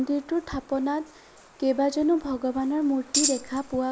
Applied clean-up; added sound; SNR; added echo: none; Tambourine; 1 dB; none.